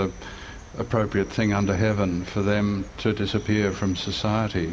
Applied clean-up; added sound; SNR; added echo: none; Cricket; 18 dB; none.